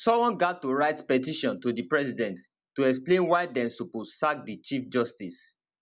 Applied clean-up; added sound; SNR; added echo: none; none; none; none.